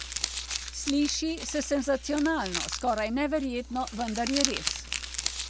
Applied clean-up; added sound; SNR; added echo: none; Crumpling, crinkling; 5 dB; none.